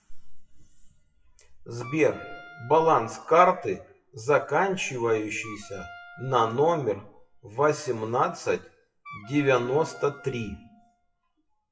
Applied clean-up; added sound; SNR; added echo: classical method WPE with log-MMSE.